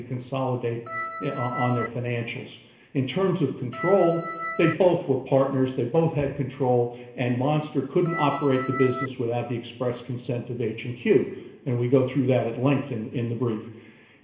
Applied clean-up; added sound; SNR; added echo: none; Organ; 7 dB; reverberation time 0.8 s.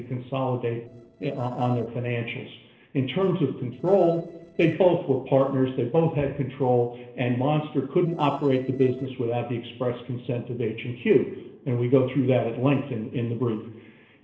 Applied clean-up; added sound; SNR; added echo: neural separator model SepFormer DNS4.